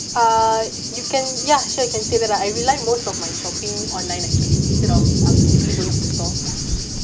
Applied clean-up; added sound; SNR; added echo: none; Thunder / Cricket; -3 dB; none.